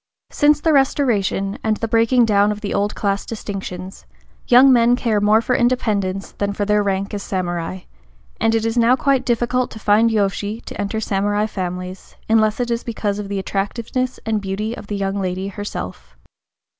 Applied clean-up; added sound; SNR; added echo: none; none; none; none.